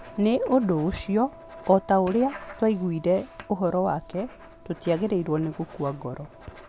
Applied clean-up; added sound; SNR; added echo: none; Wind instrument, woodwind instrument + Writing; 19 dB; none.